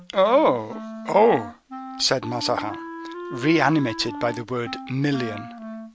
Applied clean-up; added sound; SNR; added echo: none; Wind instrument, woodwind instrument; 12 dB; none.